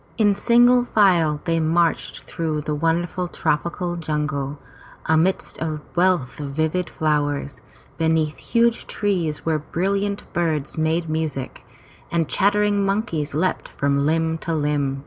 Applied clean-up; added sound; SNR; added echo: none; none; none; none.